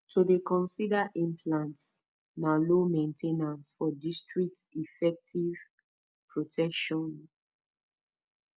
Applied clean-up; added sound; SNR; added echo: none; none; none; none.